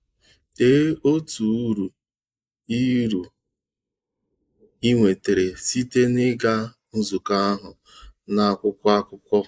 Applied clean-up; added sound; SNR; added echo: neural mask model Resemble Enhance denoiser.